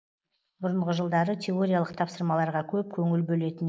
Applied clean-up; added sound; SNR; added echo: neural mask model Resemble Enhance denoiser.